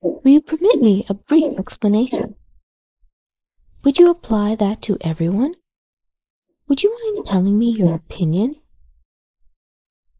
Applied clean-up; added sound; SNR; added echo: neural mask model Resemble Enhance denoiser.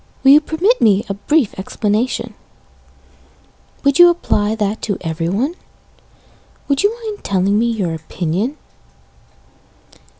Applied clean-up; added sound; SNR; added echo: none; none; none; none.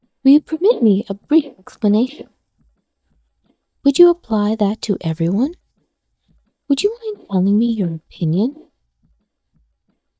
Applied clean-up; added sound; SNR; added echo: neural mask model DeepFilterNet 3.